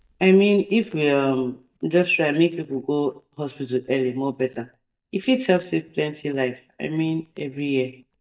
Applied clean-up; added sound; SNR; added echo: neural mask model DeepFilterNet 3.